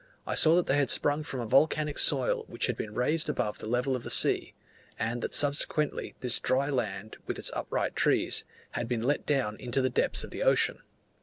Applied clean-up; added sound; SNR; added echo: none; none; none; none.